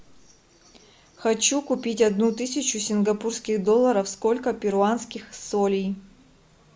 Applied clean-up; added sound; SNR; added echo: none; none; none; none.